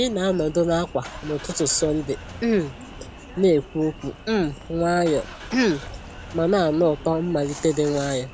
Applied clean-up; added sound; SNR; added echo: none; Engine starting / Car; 15 dB; none.